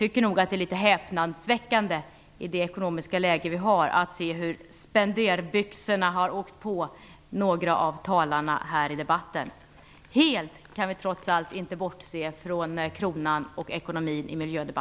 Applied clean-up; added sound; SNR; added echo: none; none; none; none.